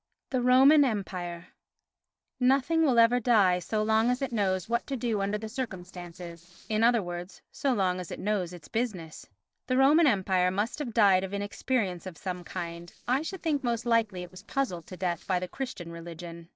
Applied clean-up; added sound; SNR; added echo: neural separator model SepFormer DNS4.